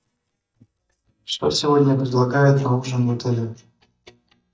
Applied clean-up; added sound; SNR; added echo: neural mask model DeepFilterNet 3.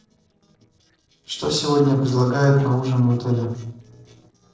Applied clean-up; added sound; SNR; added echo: neural separator model SepFormer DNS4.